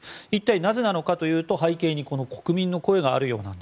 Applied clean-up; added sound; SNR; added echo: none; none; none; none.